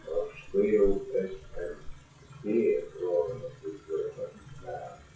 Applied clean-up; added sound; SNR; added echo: classical method WPE with log-MMSE.